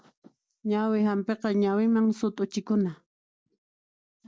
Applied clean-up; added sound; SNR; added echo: none; none; none; none.